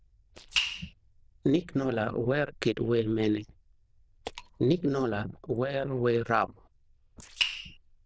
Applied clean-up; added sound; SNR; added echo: neural diffusion model UNIVERSE++.